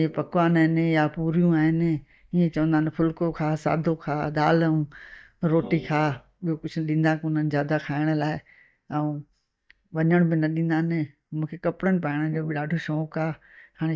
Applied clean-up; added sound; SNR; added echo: neural mask model DeepFilterNet 3.